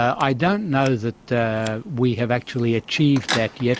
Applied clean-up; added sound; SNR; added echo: none; Scissors; 15 dB; none.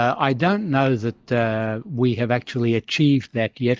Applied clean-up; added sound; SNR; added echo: neural mask model DeepFilterNet 3.